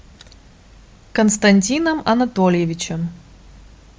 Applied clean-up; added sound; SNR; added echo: none; none; none; none.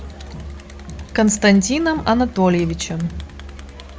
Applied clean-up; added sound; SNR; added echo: none; Crowd + Musical instrument; 14 dB; none.